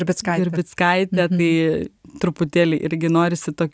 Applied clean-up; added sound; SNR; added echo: none; none; none; none.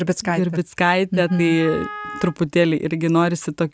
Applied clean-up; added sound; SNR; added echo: none; Wind instrument, woodwind instrument; 14 dB; none.